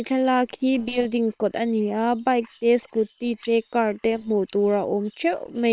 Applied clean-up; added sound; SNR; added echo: neural separator model SepFormer WHAM!.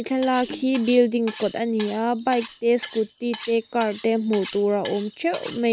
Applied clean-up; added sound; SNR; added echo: none; Cutlery, silverware; 17 dB; none.